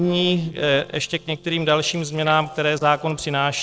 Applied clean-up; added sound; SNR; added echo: neural separator model SepFormer DNS4.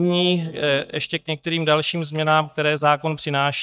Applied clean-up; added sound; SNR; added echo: neural mask model DeepFilterNet 3.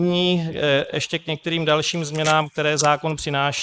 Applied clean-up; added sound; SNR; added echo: neural mask model Resemble Enhance denoiser.